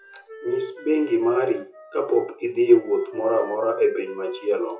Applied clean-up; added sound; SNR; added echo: classical method WPE with log-MMSE.